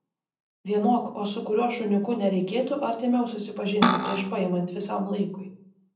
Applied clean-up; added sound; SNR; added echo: none; Cutlery, silverware; -4 dB; reverberation time 0.6 s.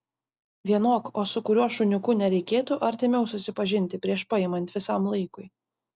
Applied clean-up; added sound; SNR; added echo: none; none; none; none.